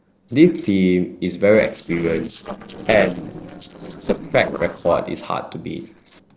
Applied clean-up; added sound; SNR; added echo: neural separator model SepFormer DNS4.